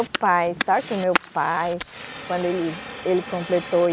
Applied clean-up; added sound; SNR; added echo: none; Fire; 8 dB; none.